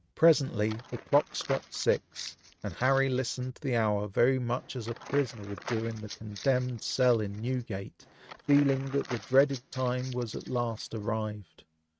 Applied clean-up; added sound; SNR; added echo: neural mask model RNNoise.